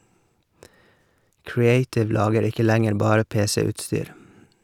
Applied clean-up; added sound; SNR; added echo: none; none; none; none.